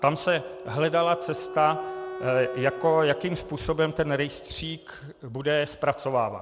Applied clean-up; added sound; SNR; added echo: none; Wind instrument, woodwind instrument; 14 dB; none.